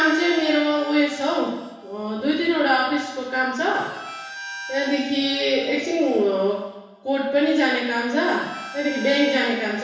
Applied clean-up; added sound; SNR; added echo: none; Harmonica; 16 dB; reverberation time 1.1 s.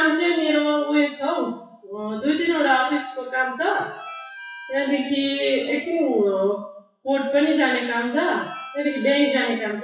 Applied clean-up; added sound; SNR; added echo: classical method WPE with log-MMSE.